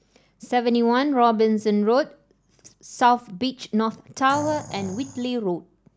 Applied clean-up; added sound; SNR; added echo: none; Animal; 16 dB; none.